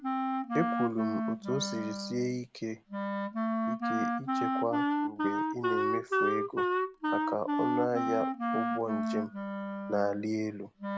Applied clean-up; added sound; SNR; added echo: none; Wind instrument, woodwind instrument; -3 dB; none.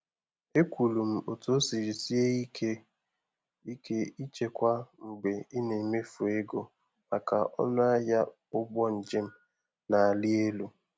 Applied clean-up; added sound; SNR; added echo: none; none; none; none.